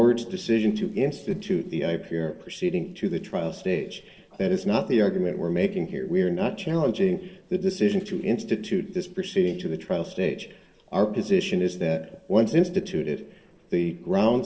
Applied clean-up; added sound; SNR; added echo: neural separator model SepFormer DNS4.